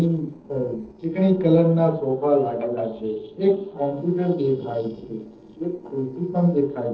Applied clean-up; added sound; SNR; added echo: neural separator model SepFormer DNS4.